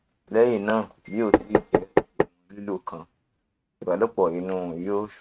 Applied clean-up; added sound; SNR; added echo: neural mask model RNNoise.